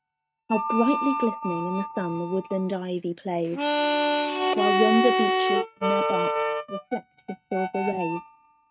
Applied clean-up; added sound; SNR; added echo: neural mask model RNNoise.